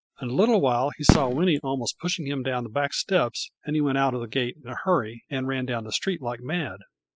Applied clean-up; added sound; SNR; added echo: classical method spectral subtraction.